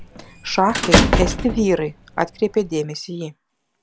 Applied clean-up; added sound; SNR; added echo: none; Squeak / Slam / Human group actions; 0 dB; none.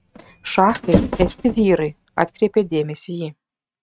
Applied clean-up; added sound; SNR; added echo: neural mask model RNNoise.